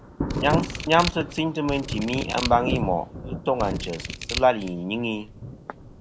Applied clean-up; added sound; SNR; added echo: none; Thunder + Scissors; 6 dB; none.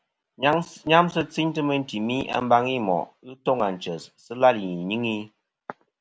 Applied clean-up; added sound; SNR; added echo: none; none; none; none.